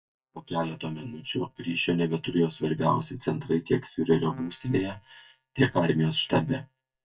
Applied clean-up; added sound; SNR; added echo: neural mask model DeepFilterNet 3.